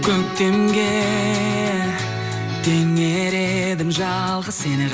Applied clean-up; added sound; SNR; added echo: none; Bowed string instrument; 12 dB; none.